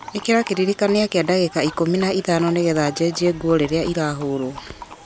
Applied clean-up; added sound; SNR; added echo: none; Livestock, farm animals, working animals; 19 dB; none.